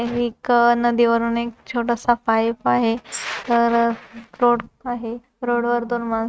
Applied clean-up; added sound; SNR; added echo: neural mask model RNNoise.